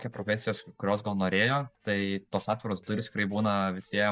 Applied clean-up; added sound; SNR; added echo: neural mask model DeepFilterNet 3.